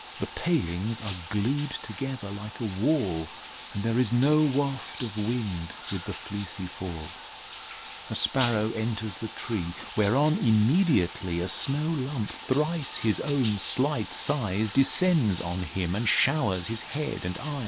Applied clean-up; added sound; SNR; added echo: none; Bathtub (filling or washing); 8 dB; none.